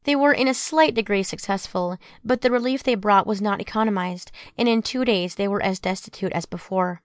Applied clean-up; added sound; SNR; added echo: none; none; none; none.